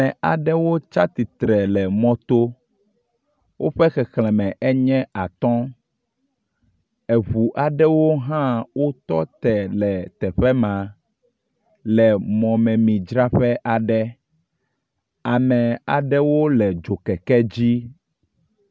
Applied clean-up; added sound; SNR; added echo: none; none; none; none.